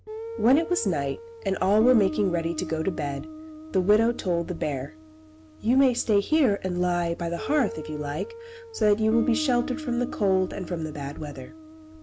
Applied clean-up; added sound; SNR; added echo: none; Guitar; 12 dB; none.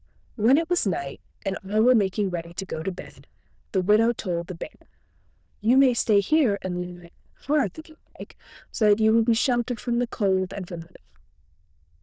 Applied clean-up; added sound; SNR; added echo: neural diffusion model UNIVERSE++.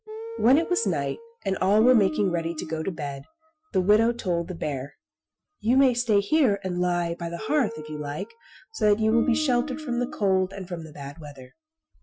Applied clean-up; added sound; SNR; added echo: classical method Wiener filter.